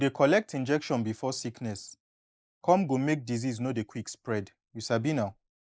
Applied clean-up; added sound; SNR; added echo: neural mask model Resemble Enhance denoiser.